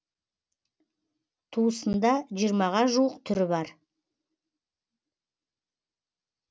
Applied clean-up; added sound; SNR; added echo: none; none; none; none.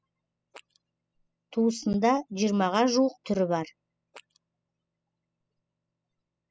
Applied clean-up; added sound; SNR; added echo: classical method spectral subtraction.